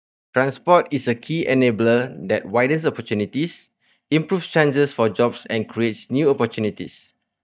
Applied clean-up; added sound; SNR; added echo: neural mask model DeepFilterNet 3.